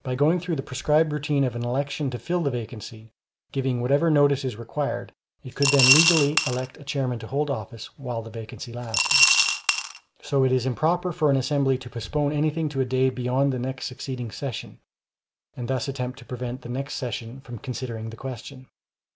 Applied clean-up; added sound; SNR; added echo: none; Coin (dropping) / Glass; -3 dB; none.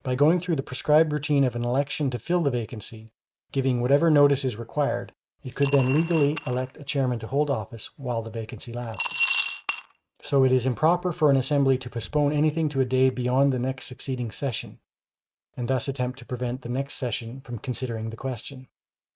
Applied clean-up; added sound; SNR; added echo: neural mask model RNNoise.